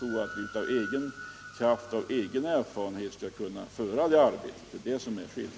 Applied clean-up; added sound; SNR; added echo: none; Train; 16 dB; none.